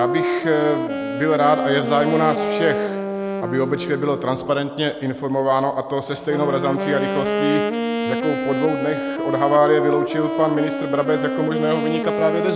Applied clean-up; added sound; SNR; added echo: none; Wind instrument, woodwind instrument; 3 dB; none.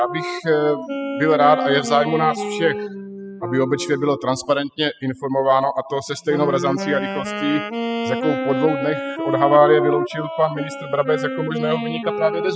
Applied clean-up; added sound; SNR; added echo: classical method spectral subtraction.